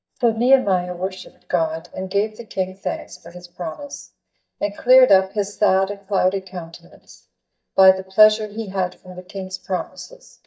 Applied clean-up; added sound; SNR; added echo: neural mask model DeepFilterNet 3.